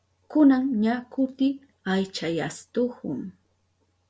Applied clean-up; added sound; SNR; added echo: none; none; none; none.